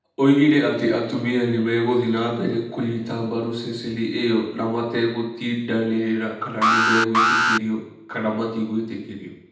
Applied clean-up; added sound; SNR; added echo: none; Alarm; -2 dB; reverberation time 0.8 s.